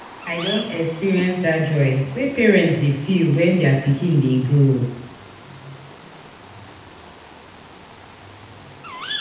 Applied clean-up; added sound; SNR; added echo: none; Bird vocalization, bird call, bird song; 16 dB; reverberation time 0.8 s.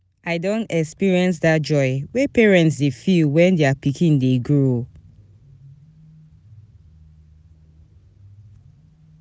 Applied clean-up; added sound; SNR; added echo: none; none; none; none.